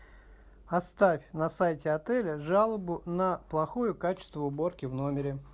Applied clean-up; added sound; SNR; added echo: none; none; none; none.